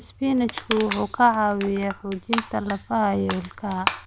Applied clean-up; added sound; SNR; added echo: none; Crushing; 9 dB; none.